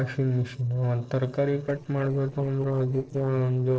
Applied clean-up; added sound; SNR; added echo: neural separator model SepFormer DNS4.